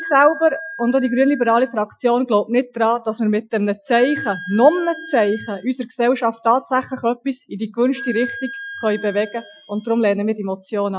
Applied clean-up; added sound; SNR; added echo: classical method Wiener filter.